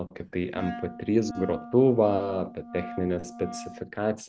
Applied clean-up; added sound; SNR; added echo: none; Wind instrument, woodwind instrument; 13 dB; none.